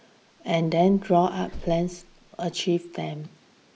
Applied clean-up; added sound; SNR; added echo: none; Vehicle; 18 dB; none.